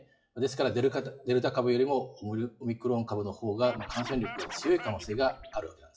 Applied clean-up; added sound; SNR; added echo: classical method WPE with log-MMSE.